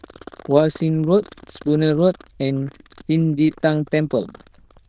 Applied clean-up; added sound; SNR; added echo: neural diffusion model UNIVERSE++.